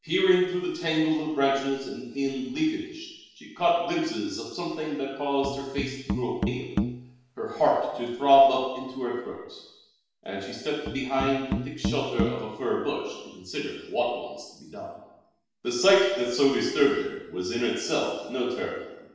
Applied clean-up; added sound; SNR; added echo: none; Musical instrument; 6 dB; reverberation time 1.0 s.